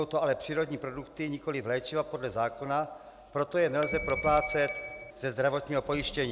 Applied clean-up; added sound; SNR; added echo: none; Glass / Bell; 2 dB; none.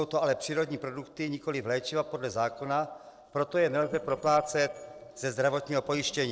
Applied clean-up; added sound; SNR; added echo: neural separator model SepFormer DNS4.